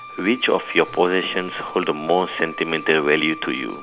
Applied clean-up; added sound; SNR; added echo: none; Wind instrument, woodwind instrument; 15 dB; none.